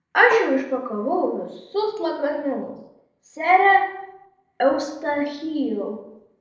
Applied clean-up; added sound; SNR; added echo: neural separator model SepFormer DNS4.